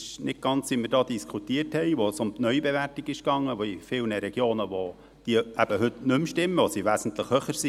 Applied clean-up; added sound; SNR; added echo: none; none; none; none.